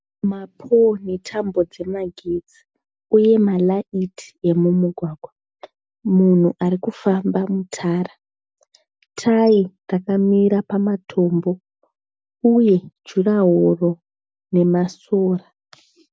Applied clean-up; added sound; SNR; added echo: none; none; none; none.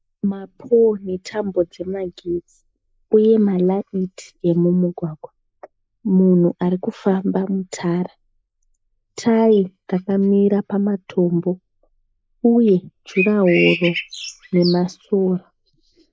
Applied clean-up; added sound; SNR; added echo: neural mask model Resemble Enhance denoiser.